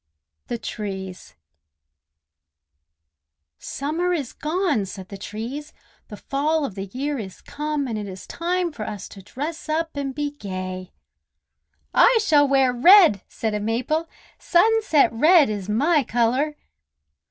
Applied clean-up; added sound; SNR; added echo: none; none; none; none.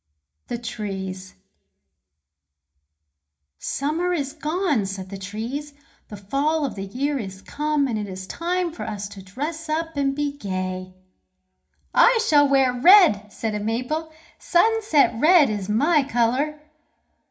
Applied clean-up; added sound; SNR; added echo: none; none; none; reverberation time 0.4 s.